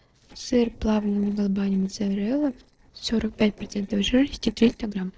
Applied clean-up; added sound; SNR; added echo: neural separator model SepFormer DNS4.